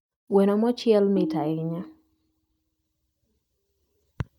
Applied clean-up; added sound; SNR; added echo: neural mask model DeepFilterNet 3.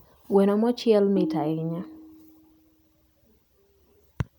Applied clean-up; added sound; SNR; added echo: none; Tabla; 10 dB; none.